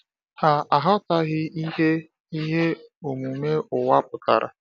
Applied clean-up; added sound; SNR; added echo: none; none; none; none.